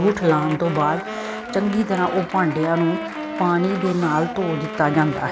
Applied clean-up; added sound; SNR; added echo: none; Wind instrument, woodwind instrument + Applause / Crowd; 8 dB; none.